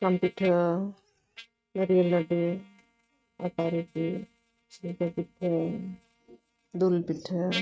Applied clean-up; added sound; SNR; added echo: neural mask model RNNoise.